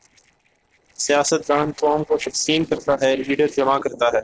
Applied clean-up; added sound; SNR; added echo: neural separator model SepFormer DNS4.